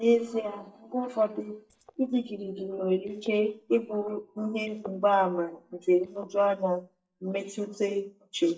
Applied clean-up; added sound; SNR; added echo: neural mask model DeepFilterNet 3.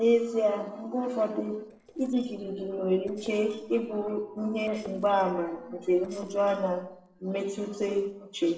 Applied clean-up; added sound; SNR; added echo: neural separator model SepFormer DNS4.